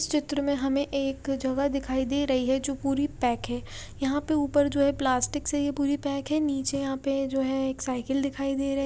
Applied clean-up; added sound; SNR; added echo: none; none; none; none.